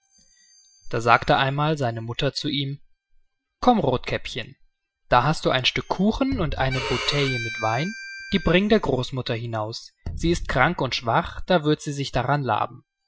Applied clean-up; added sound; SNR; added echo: classical method Wiener filter.